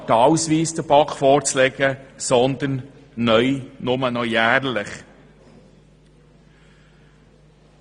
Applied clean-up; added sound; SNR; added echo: none; none; none; none.